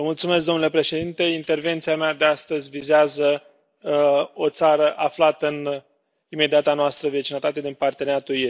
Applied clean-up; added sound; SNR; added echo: neural mask model Resemble Enhance denoiser.